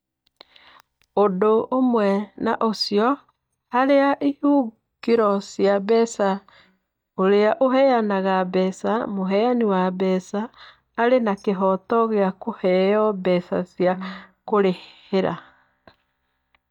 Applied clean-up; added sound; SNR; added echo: neural mask model DeepFilterNet 3.